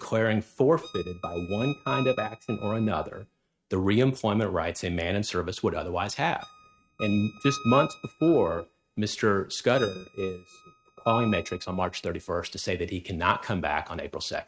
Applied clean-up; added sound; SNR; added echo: neural mask model RNNoise.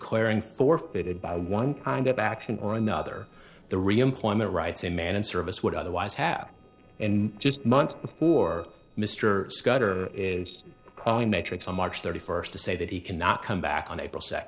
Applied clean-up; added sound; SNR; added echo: neural separator model SepFormer DNS4.